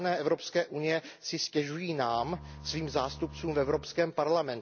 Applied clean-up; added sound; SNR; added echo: none; Bowed string instrument; 15 dB; none.